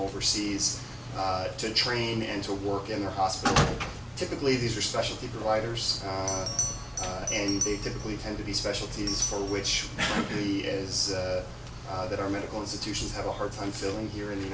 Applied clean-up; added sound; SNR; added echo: none; Bell; 12 dB; none.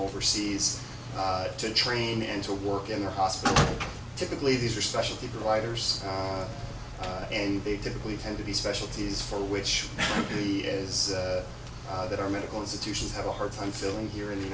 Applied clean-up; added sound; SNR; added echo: none; none; none; none.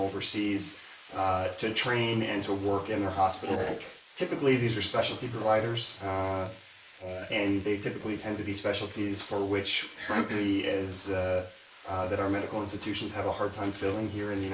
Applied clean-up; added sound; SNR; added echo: neural mask model Resemble Enhance denoiser.